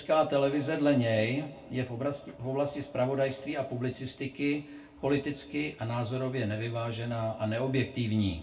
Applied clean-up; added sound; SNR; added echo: none; none; none; reverberation time 0.2 s.